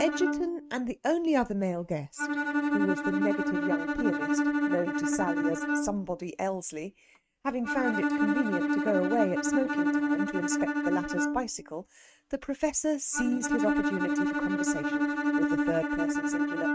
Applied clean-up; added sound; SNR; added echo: neural mask model RNNoise.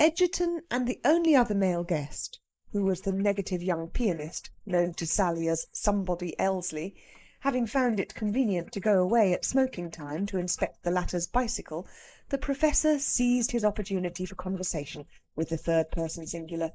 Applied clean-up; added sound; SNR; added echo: neural mask model Resemble Enhance denoiser.